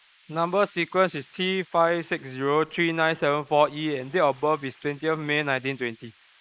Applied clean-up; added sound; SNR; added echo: neural mask model Resemble Enhance denoiser.